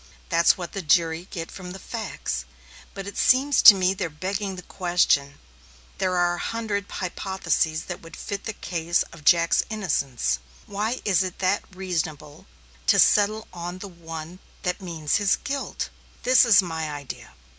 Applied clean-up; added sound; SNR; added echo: none; none; none; none.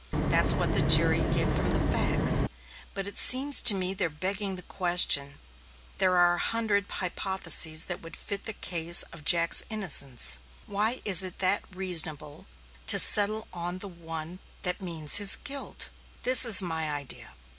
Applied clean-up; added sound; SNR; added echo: none; Wind; -1 dB; none.